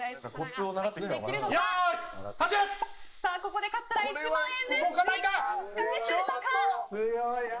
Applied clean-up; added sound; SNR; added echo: neural mask model Resemble Enhance denoiser.